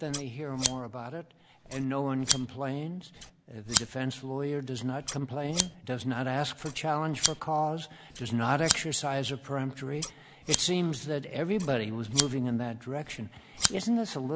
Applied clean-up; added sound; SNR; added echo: none; Scissors; 5 dB; none.